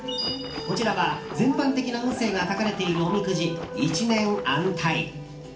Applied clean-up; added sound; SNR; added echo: none; Water / Splash, splatter; 13 dB; reverberation time 0.4 s.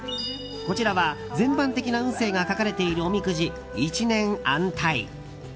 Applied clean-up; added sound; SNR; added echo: none; none; none; none.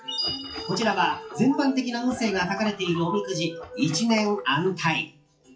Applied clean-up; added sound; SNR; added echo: classical method WPE with log-MMSE.